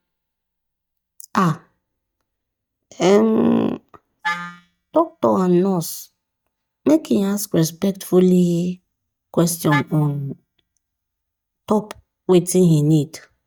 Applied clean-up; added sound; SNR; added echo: neural mask model DeepFilterNet 3.